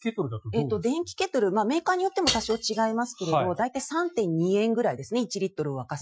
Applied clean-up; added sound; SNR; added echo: classical method Wiener filter.